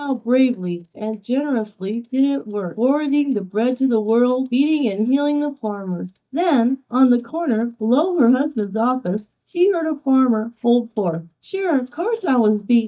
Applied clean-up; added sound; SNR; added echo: neural mask model DeepFilterNet 3.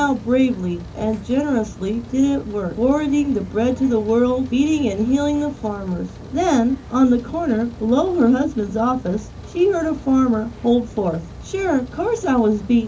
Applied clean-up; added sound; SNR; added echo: none; Rain; 16 dB; reverberation time 0.3 s.